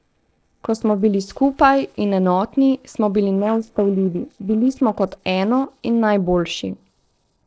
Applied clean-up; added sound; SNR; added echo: neural separator model SepFormer DNS4.